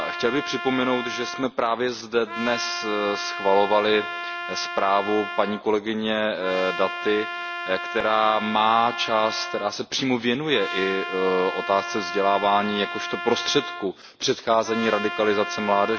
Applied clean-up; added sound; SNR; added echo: none; Trumpet; 8 dB; none.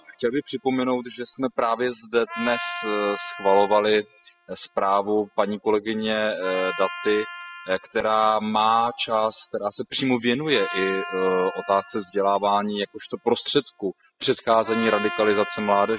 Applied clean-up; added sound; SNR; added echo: classical method spectral subtraction.